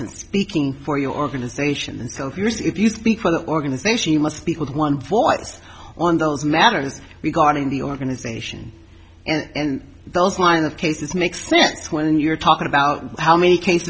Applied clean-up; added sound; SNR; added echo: none; none; none; none.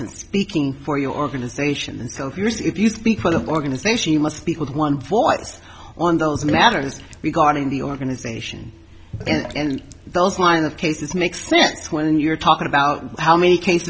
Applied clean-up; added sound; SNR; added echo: none; Sink (filling or washing); 14 dB; none.